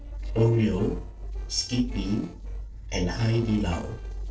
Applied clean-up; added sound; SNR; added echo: neural separator model SepFormer DNS4.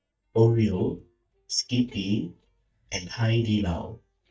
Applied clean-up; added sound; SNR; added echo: neural mask model DeepFilterNet 3.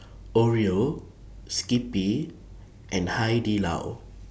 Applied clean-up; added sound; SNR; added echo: none; none; none; none.